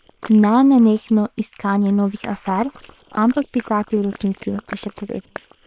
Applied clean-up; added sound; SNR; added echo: neural separator model SepFormer WHAM!.